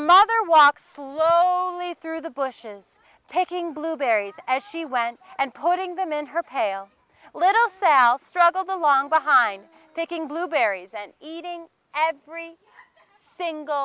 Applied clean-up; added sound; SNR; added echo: none; none; none; none.